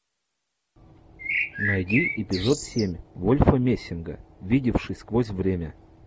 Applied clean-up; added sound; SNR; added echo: none; Bird; 4 dB; none.